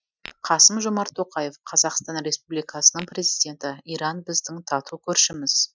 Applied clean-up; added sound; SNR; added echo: classical method Wiener filter.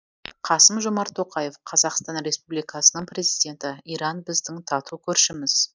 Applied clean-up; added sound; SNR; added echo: neural mask model Resemble Enhance denoiser.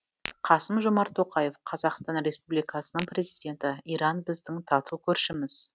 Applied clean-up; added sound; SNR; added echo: none; Tap / Glass; 20 dB; none.